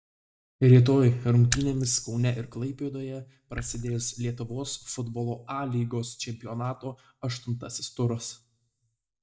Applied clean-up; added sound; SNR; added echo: neural mask model DeepFilterNet 3.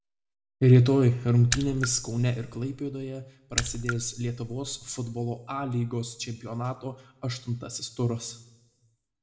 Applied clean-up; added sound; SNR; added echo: none; Raindrop / Splash, splatter; 9 dB; reverberation time 0.7 s.